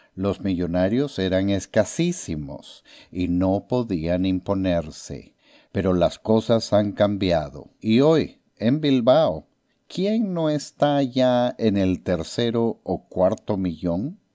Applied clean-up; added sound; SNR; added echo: none; none; none; none.